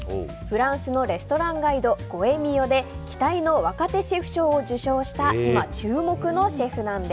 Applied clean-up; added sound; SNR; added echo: none; none; none; none.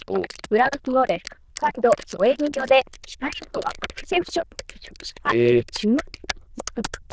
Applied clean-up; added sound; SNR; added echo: neural diffusion model UNIVERSE++.